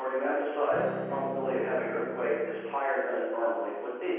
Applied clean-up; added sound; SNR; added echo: none; Electric guitar / Strum; 9 dB; reverberation time 1.2 s.